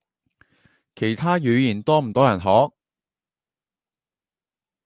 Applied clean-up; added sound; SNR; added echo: none; none; none; none.